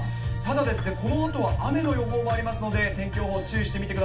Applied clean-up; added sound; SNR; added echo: none; Piano; 20 dB; reverberation time 0.2 s.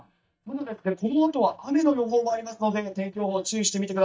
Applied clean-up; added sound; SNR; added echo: neural mask model DeepFilterNet 3.